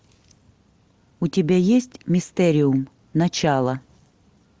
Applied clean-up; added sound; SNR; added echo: none; none; none; none.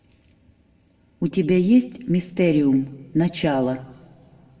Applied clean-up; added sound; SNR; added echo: none; none; none; reverberation time 1.3 s.